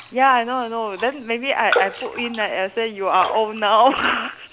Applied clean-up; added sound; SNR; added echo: none; Raindrop; 11 dB; none.